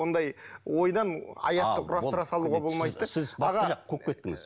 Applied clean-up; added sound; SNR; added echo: none; none; none; none.